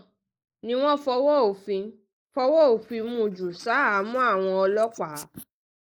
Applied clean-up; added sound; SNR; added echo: neural mask model Resemble Enhance denoiser.